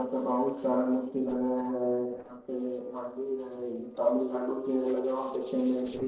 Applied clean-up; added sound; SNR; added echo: neural separator model SepFormer DNS4.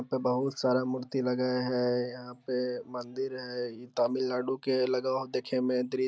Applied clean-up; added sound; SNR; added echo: none; none; none; none.